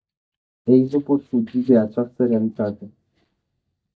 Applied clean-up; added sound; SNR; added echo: neural mask model DeepFilterNet 3.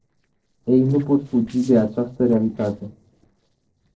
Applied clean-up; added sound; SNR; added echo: neural separator model SepFormer DNS4.